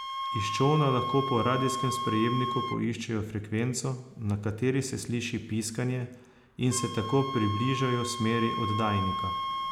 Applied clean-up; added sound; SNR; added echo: none; Wind instrument, woodwind instrument; 6 dB; none.